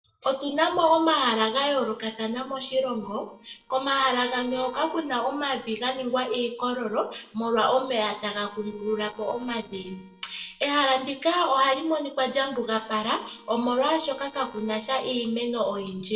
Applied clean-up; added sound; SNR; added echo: neural separator model SepFormer DNS4.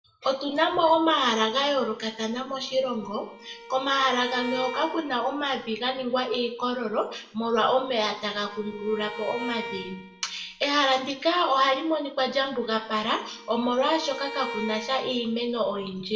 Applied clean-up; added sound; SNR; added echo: none; Bowed string instrument; 14 dB; reverberation time 0.6 s.